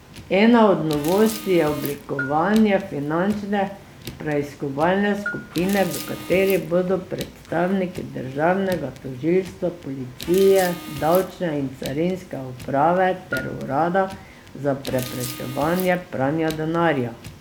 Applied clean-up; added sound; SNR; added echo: none; Car + Bell; 15 dB; none.